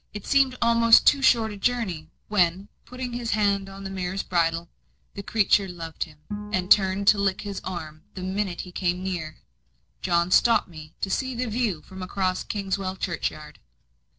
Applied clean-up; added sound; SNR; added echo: neural separator model SepFormer DNS4.